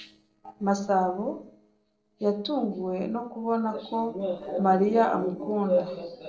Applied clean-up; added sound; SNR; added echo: neural separator model SepFormer DNS4.